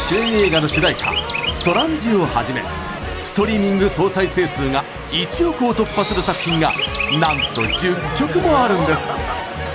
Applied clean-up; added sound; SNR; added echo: none; Chirp, tweet; 10 dB; none.